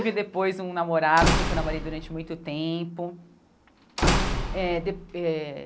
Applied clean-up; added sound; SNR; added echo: none; Slam / Wood; 1 dB; none.